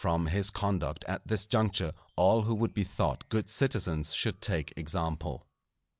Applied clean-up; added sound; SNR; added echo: none; Wind chime; 17 dB; none.